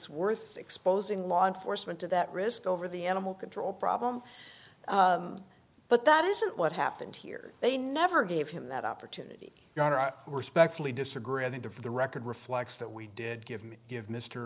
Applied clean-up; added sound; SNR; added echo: none; none; none; none.